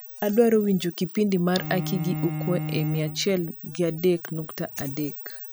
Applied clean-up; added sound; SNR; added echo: none; Bowed string instrument; 8 dB; none.